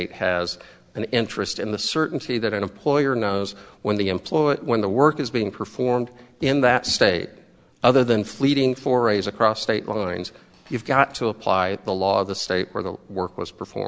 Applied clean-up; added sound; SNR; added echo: none; none; none; none.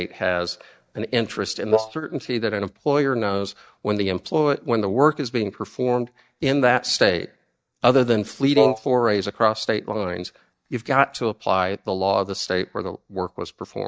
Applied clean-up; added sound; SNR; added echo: neural mask model DeepFilterNet 3.